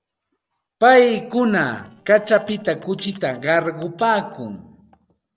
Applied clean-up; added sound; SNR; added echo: neural separator model SepFormer DNS4.